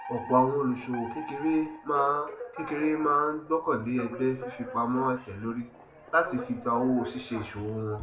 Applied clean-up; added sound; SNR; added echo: none; Alarm; 13 dB; reverberation time 0.3 s.